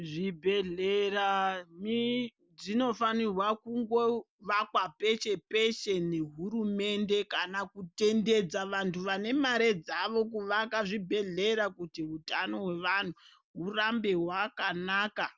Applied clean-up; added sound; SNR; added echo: none; none; none; none.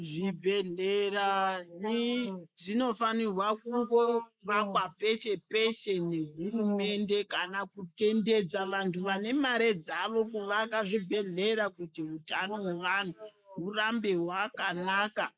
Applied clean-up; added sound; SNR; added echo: neural mask model Resemble Enhance denoiser.